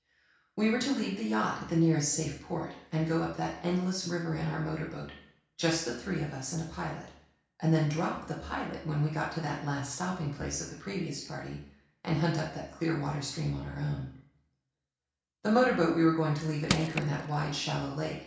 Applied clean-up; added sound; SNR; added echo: none; Crushing; 3 dB; reverberation time 0.6 s.